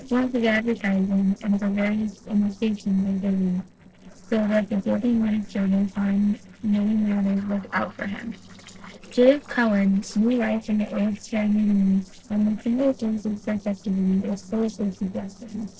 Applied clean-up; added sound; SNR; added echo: neural separator model SepFormer DNS4.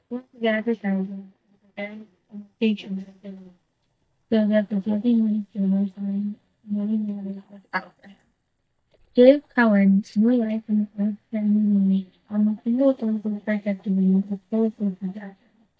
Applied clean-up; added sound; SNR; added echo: neural mask model DeepFilterNet 3.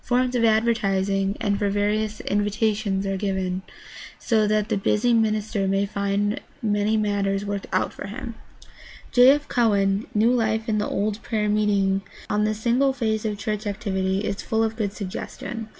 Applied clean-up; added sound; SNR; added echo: none; none; none; none.